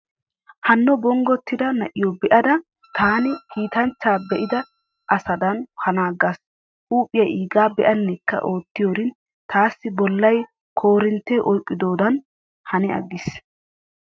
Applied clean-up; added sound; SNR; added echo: neural mask model RNNoise.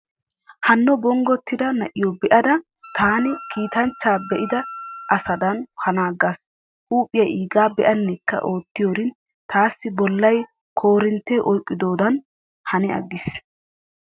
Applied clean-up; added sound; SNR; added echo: none; Wind instrument, woodwind instrument; 16 dB; none.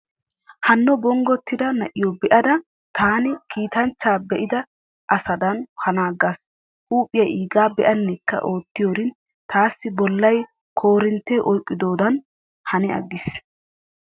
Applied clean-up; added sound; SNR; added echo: none; none; none; none.